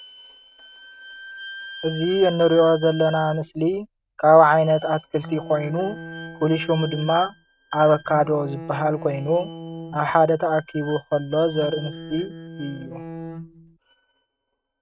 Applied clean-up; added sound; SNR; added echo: neural mask model RNNoise.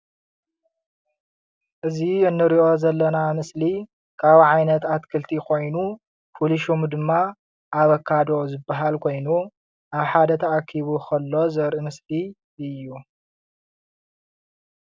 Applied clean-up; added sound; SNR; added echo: none; none; none; none.